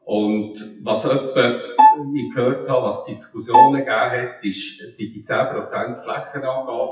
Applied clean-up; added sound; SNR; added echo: classical method WPE with log-MMSE.